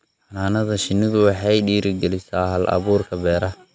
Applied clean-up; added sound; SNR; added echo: none; none; none; none.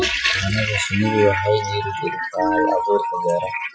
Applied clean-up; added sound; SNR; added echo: classical method Wiener filter.